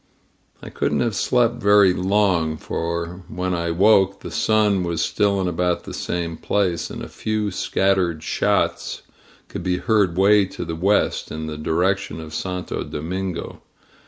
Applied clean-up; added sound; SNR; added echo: none; none; none; none.